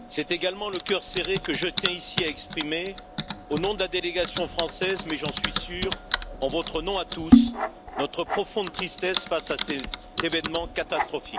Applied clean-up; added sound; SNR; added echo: none; Typing; -1 dB; none.